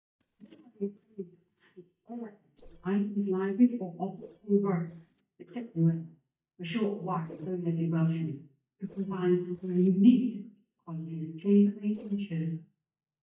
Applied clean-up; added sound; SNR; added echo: neural mask model DeepFilterNet 3.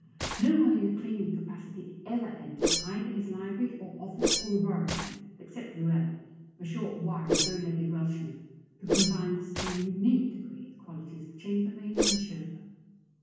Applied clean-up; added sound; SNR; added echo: none; Whoosh, swoosh, swish; 4 dB; reverberation time 1.2 s.